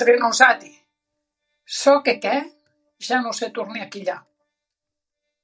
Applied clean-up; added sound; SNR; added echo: neural mask model DeepFilterNet 3.